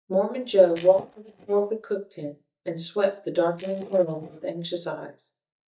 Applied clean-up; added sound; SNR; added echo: neural mask model DeepFilterNet 3.